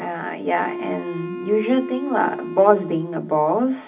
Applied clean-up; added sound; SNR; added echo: none; Wind instrument, woodwind instrument; 11 dB; reverberation time 0.4 s.